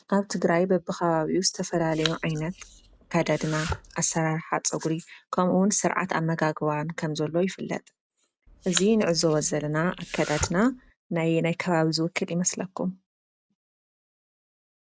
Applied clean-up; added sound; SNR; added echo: none; Domestic sounds, home sounds; 11 dB; none.